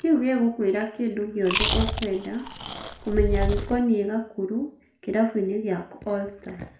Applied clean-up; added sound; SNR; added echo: none; Chewing, mastication; 1 dB; reverberation time 0.4 s.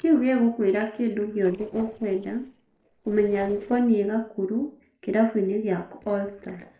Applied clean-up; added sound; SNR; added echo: neural separator model SepFormer DNS4.